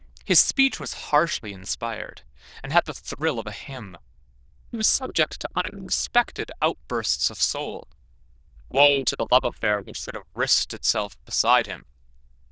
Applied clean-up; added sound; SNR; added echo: neural diffusion model UNIVERSE++.